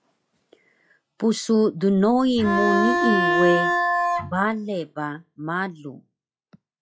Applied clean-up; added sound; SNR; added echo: classical method log-MMSE.